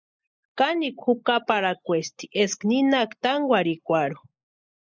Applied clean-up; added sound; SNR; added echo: neural mask model Resemble Enhance denoiser.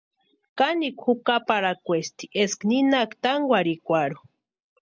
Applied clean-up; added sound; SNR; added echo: none; none; none; none.